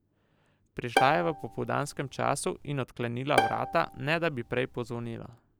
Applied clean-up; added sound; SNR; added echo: none; Bowed string instrument; 3 dB; none.